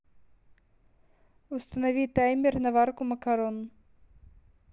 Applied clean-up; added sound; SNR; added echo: none; none; none; none.